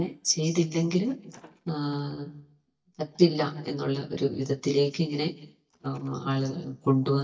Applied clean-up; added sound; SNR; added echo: neural mask model DeepFilterNet 3.